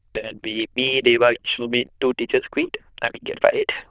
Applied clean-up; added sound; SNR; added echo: neural diffusion model UNIVERSE++.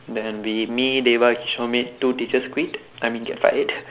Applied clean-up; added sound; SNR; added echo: none; none; none; none.